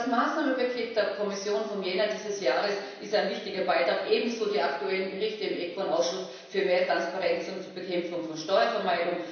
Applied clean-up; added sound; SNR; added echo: none; none; none; reverberation time 0.9 s.